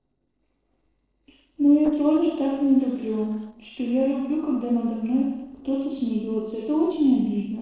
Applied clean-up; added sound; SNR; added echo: neural separator model SepFormer DNS4.